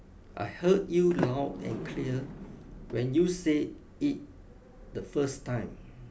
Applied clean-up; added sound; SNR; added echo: none; Sliding door; 8 dB; none.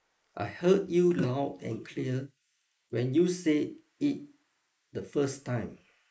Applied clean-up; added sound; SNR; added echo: neural mask model Resemble Enhance denoiser.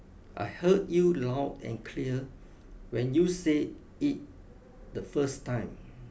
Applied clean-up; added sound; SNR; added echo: none; none; none; none.